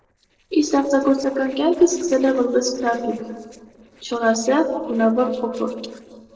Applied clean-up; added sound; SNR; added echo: neural separator model SepFormer DNS4.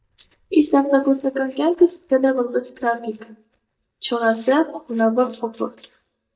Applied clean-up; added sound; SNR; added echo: neural mask model DeepFilterNet 3.